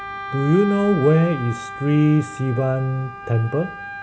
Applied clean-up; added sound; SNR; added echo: none; Wind instrument, woodwind instrument; 12 dB; none.